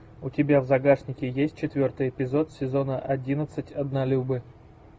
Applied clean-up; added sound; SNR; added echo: none; none; none; none.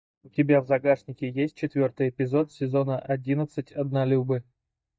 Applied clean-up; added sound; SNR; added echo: neural mask model DeepFilterNet 3.